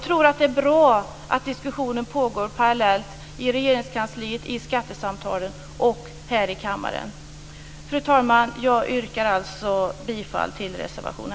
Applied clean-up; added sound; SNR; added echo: none; none; none; none.